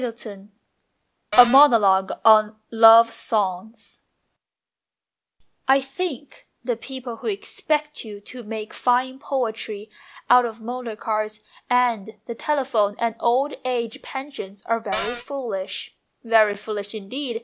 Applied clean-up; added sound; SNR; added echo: none; Cupboard open or close; 3 dB; none.